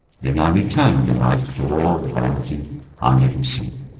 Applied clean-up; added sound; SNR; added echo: neural separator model SepFormer DNS4.